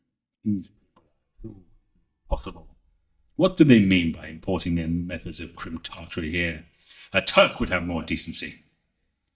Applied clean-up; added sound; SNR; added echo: neural mask model DeepFilterNet 3.